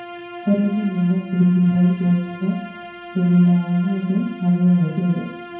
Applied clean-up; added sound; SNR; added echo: none; Bowed string instrument; 18 dB; reverberation time 0.9 s.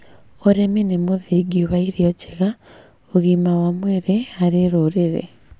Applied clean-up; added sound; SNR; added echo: none; none; none; none.